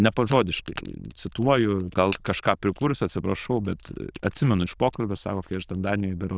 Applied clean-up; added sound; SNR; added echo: neural diffusion model UNIVERSE++.